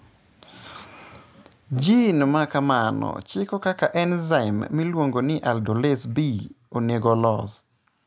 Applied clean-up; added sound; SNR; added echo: none; none; none; none.